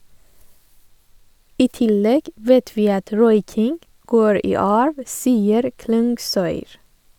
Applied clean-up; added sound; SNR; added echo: none; none; none; none.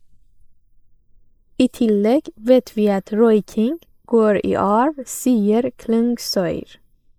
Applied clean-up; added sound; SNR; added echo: neural mask model Resemble Enhance denoiser.